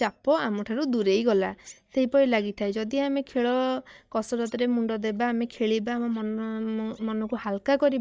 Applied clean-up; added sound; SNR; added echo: neural mask model DeepFilterNet 3.